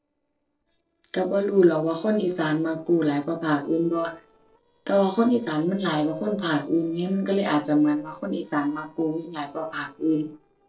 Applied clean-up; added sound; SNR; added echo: neural separator model SepFormer DNS4.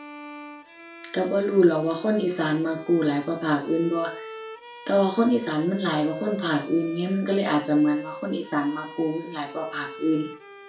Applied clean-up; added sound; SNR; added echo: none; Bowed string instrument; 16 dB; reverberation time 0.3 s.